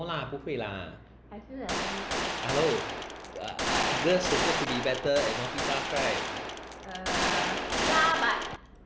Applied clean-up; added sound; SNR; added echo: none; Gunshot, gunfire; -1 dB; none.